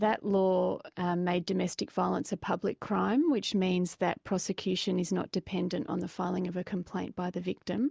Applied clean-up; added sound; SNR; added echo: none; none; none; none.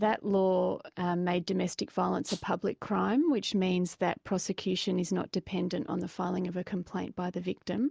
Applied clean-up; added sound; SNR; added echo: none; Rattle (instrument); 13 dB; none.